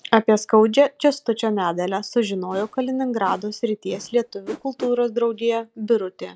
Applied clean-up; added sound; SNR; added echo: none; Whoosh, swoosh, swish; 19 dB; none.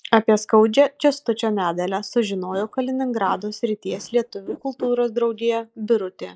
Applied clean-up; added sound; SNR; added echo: neural mask model Resemble Enhance denoiser.